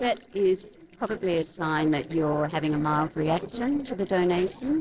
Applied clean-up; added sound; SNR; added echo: neural separator model SepFormer DNS4.